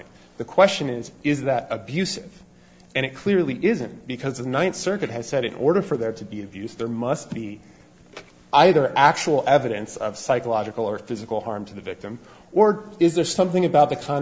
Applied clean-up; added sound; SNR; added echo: none; none; none; none.